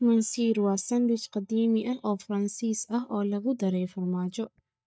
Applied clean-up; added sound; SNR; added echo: neural mask model DeepFilterNet 3.